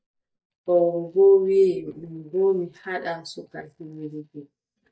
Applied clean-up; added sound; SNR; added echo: neural mask model DeepFilterNet 3.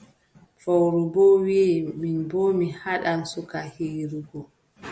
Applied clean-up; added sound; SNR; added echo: none; none; none; none.